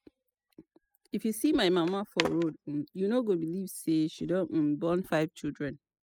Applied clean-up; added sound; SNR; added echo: classical method spectral subtraction.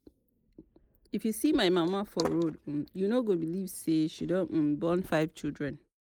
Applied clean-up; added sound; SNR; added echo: neural mask model Resemble Enhance denoiser.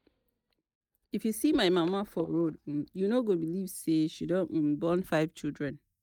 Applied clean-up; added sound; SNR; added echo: neural mask model DeepFilterNet 3.